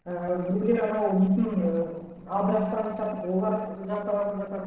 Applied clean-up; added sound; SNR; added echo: neural separator model SepFormer DNS4.